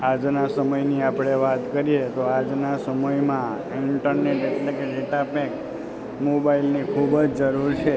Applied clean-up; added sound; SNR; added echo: none; none; none; none.